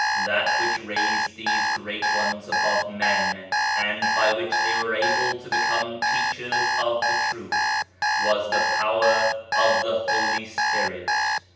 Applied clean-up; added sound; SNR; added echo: none; Alarm; -4 dB; reverberation time 0.9 s.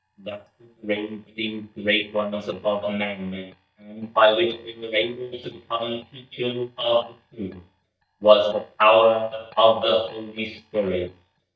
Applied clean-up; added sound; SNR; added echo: neural mask model DeepFilterNet 3.